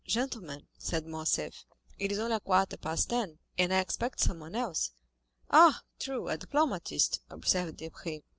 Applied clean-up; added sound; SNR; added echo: none; none; none; none.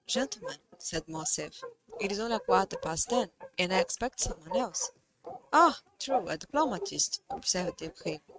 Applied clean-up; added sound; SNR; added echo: neural mask model RNNoise.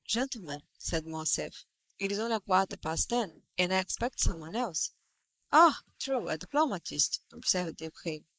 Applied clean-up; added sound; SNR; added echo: neural mask model Resemble Enhance denoiser.